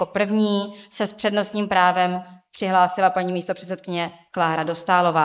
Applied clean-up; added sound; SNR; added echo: neural mask model Resemble Enhance denoiser.